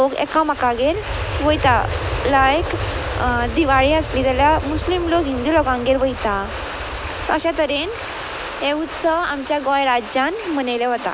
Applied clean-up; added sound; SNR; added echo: none; Aircraft; 9 dB; none.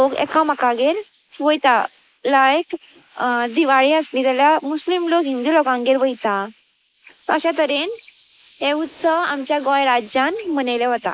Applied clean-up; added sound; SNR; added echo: neural mask model Resemble Enhance denoiser.